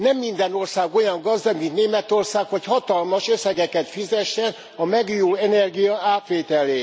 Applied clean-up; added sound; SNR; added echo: none; none; none; none.